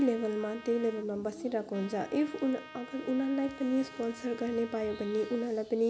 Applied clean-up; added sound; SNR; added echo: none; Trumpet; 18 dB; none.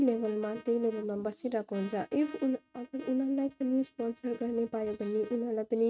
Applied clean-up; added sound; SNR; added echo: neural mask model RNNoise.